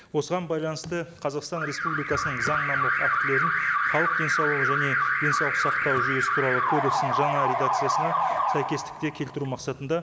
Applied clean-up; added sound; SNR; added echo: none; Alarm; -4 dB; none.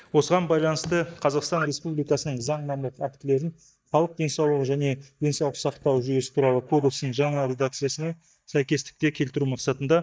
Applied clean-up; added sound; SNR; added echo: neural mask model DeepFilterNet 3.